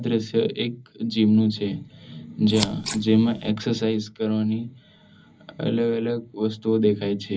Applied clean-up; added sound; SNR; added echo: none; Scissors; 9 dB; reverberation time 0.4 s.